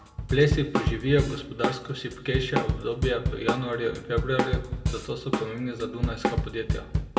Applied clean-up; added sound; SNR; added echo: none; Drum kit; 1 dB; reverberation time 1.3 s.